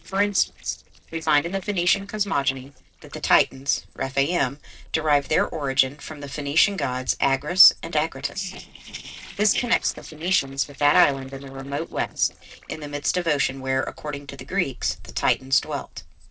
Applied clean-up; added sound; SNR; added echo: neural separator model SepFormer DNS4.